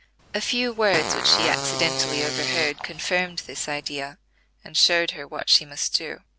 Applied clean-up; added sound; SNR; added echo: none; Fart; 5 dB; none.